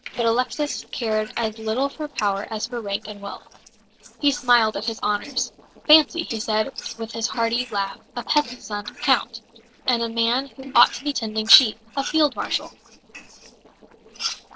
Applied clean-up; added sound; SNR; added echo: neural separator model SepFormer DNS4.